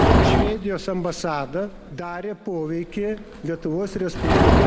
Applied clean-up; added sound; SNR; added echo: none; Livestock, farm animals, working animals; -4 dB; none.